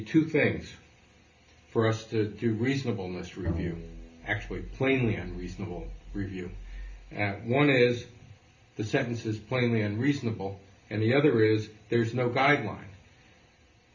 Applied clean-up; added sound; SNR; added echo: none; Bowed string instrument; 10 dB; reverberation time 0.3 s.